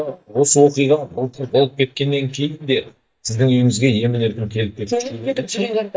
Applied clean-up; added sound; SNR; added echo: neural mask model DeepFilterNet 3.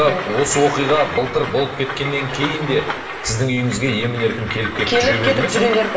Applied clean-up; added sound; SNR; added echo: none; Train; 7 dB; reverberation time 0.8 s.